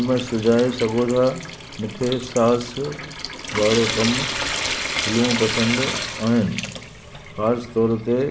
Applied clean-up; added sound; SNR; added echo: none; Trickle, dribble / Sink (filling or washing) / Water tap, faucet; 6 dB; none.